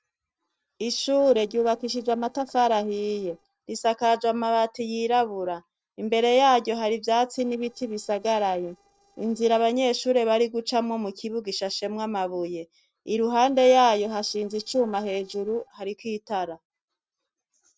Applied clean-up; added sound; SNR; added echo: neural separator model SepFormer DNS4.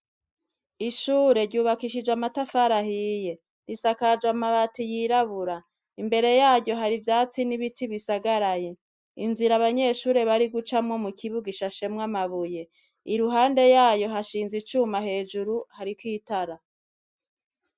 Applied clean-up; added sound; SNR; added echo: neural mask model Resemble Enhance denoiser.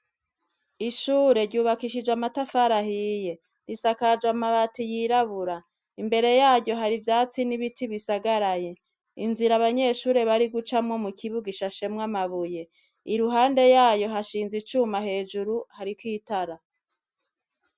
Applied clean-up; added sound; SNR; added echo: none; none; none; none.